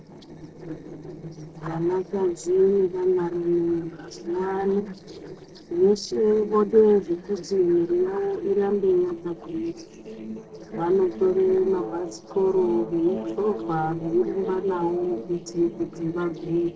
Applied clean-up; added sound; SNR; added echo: neural separator model SepFormer DNS4.